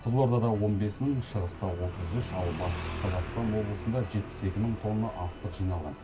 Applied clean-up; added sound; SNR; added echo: none; Motorcycle; 10 dB; reverberation time 0.1 s.